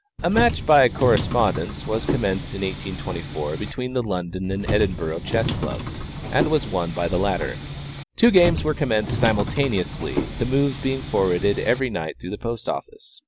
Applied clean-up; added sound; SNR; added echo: none; Subway, metro, underground; 6 dB; none.